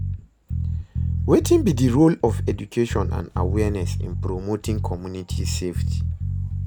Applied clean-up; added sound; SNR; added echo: none; Bass guitar; 2 dB; none.